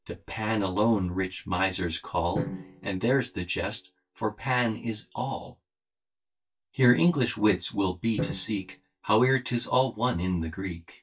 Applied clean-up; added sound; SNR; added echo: neural mask model DeepFilterNet 3.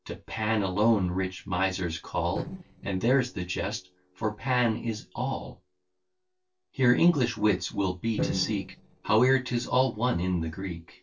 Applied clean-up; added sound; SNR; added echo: neural separator model SepFormer DNS4.